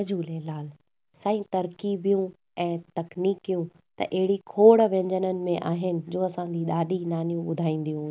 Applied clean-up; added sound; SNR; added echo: none; none; none; none.